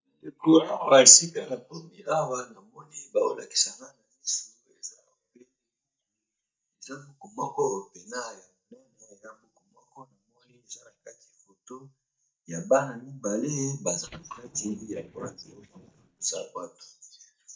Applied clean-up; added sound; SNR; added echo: neural mask model DeepFilterNet 3.